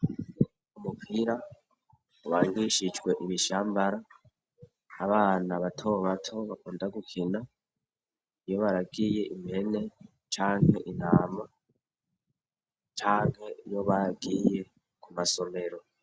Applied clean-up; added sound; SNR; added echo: none; none; none; none.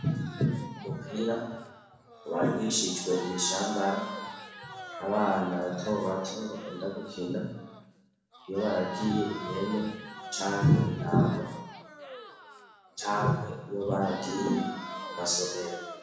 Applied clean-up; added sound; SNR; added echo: none; Crowd; 12 dB; reverberation time 1.0 s.